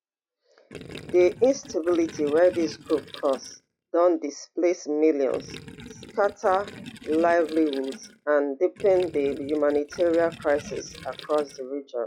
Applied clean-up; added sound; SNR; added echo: classical method log-MMSE.